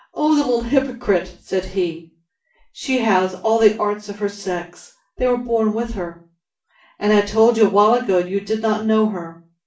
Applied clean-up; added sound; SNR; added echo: none; none; none; reverberation time 0.3 s.